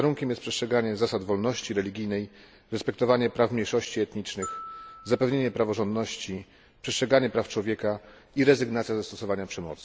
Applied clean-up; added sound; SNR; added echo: none; Glockenspiel; 17 dB; none.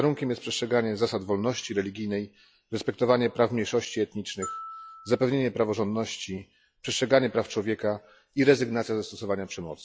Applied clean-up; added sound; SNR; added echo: classical method log-MMSE.